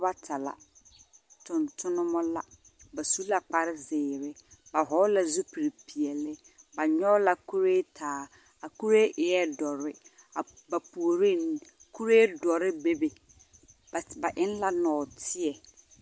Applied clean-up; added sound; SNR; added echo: none; none; none; none.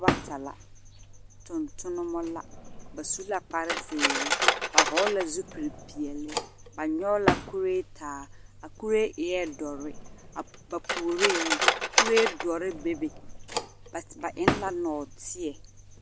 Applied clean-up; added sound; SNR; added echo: none; Cutlery, silverware; 0 dB; none.